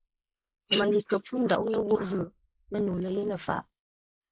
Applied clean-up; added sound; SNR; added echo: neural mask model Resemble Enhance denoiser.